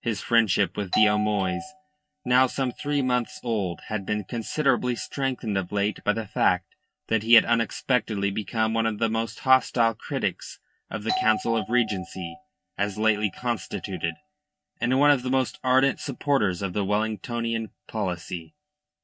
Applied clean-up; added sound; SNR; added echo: neural mask model RNNoise.